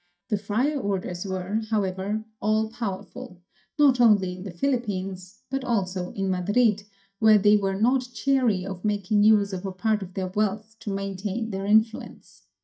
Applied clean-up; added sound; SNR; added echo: neural mask model DeepFilterNet 3.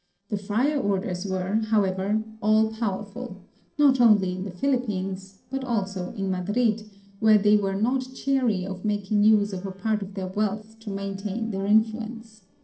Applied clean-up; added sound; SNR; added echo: neural separator model SepFormer DNS4.